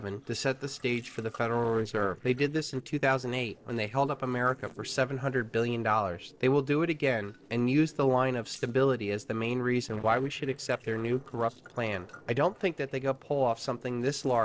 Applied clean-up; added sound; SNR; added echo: neural separator model SepFormer DNS4.